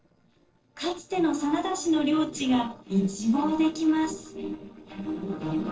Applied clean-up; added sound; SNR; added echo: neural separator model SepFormer DNS4.